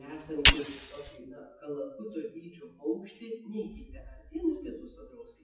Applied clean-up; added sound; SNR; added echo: classical method WPE with log-MMSE.